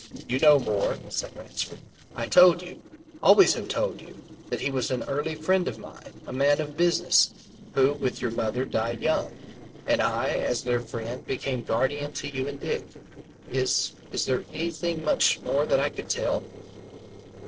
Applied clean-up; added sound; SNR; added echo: neural separator model SepFormer DNS4.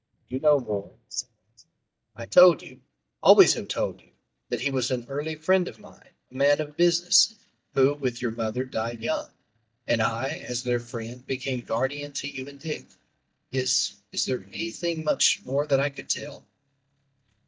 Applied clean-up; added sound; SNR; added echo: neural mask model DeepFilterNet 3.